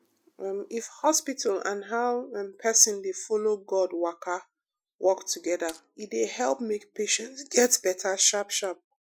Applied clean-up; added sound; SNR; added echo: classical method Wiener filter.